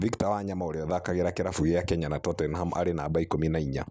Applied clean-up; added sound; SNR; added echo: none; none; none; none.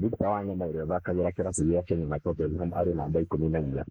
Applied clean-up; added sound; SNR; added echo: neural mask model Resemble Enhance denoiser.